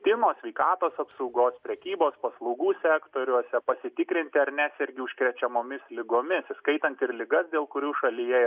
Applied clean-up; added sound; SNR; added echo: none; none; none; none.